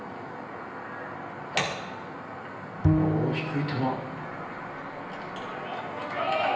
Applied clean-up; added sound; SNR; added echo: none; Bowed string instrument; -2 dB; reverberation time 0.9 s.